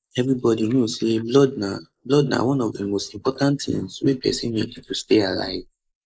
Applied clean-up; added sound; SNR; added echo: neural mask model Resemble Enhance denoiser.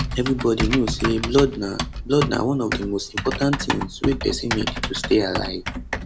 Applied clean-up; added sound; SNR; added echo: none; Typing; 5 dB; none.